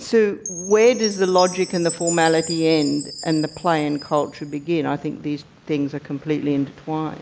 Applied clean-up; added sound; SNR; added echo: none; Chime; 14 dB; none.